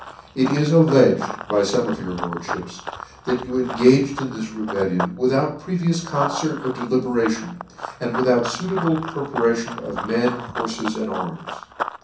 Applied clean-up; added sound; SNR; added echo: none; Run; 10 dB; reverberation time 0.6 s.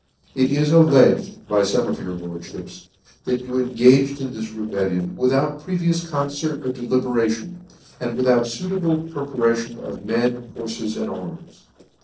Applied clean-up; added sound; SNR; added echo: neural separator model SepFormer DNS4.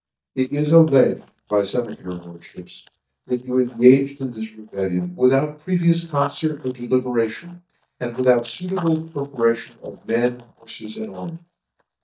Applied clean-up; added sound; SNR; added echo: neural mask model DeepFilterNet 3.